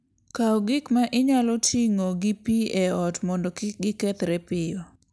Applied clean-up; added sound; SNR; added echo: none; none; none; none.